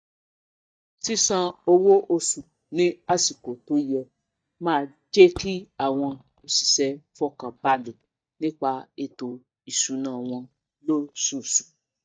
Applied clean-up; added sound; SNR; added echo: neural mask model DeepFilterNet 3.